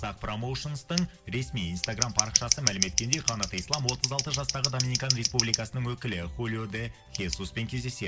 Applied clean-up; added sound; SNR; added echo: none; Scissors; 0 dB; reverberation time 0.3 s.